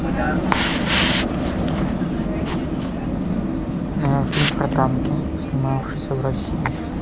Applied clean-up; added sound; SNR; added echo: none; Vehicle; -2 dB; none.